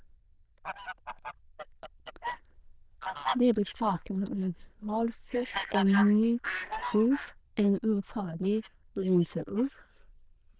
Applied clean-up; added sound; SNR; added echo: neural diffusion model UNIVERSE++.